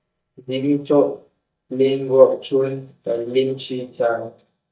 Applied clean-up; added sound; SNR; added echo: neural mask model DeepFilterNet 3.